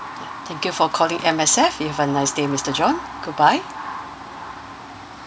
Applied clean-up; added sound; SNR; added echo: none; none; none; none.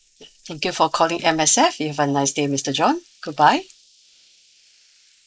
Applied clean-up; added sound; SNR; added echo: neural mask model Resemble Enhance denoiser.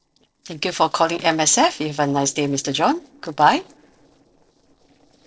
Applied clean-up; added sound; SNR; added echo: neural separator model SepFormer DNS4.